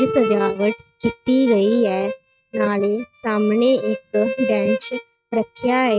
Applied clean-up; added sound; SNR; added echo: neural mask model RNNoise.